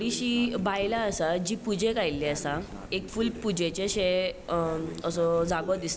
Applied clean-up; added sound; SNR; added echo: none; Breathing; 16 dB; none.